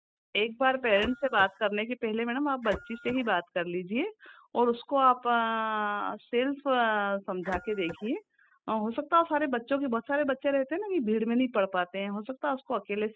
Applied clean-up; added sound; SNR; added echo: classical method spectral subtraction.